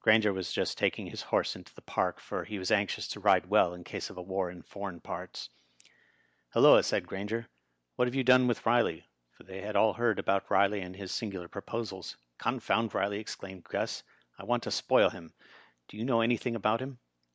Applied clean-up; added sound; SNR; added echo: none; none; none; none.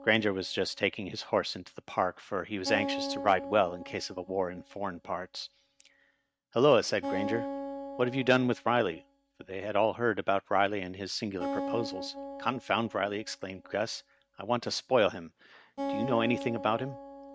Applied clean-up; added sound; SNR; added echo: neural mask model RNNoise.